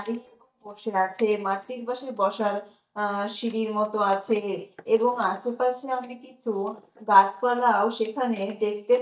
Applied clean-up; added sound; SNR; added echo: neural mask model DeepFilterNet 3.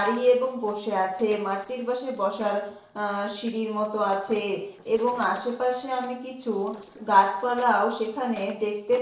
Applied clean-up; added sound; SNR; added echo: neural separator model SepFormer DNS4.